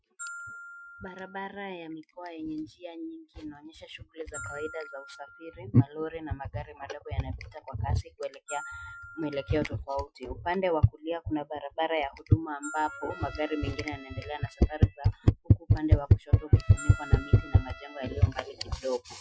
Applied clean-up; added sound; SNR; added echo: classical method Wiener filter.